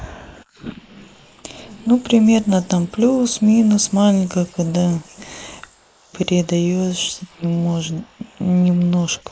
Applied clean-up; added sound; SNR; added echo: neural mask model Resemble Enhance denoiser.